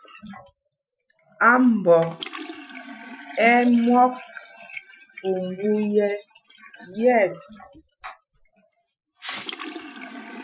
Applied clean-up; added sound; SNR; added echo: classical method Wiener filter.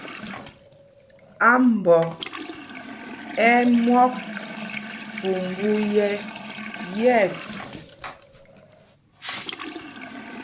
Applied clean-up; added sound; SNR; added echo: none; Sink (filling or washing) / Water tap, faucet; 13 dB; none.